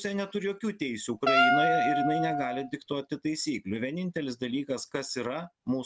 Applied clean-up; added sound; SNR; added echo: none; Wind instrument, woodwind instrument; -5 dB; none.